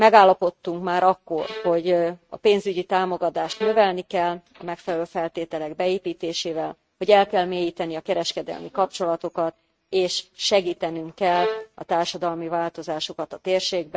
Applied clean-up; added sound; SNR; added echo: neural mask model RNNoise.